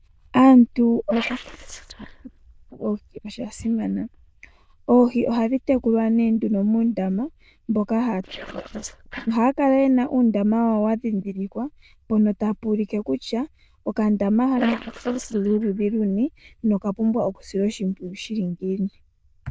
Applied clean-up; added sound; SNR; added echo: neural diffusion model UNIVERSE++.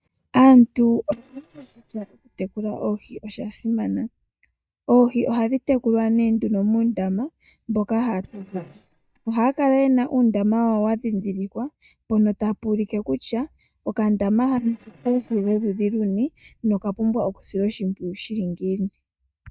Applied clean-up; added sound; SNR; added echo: neural mask model DeepFilterNet 3.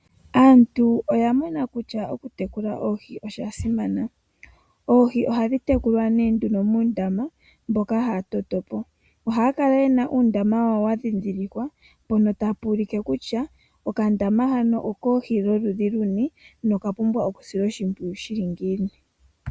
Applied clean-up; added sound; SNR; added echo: none; none; none; none.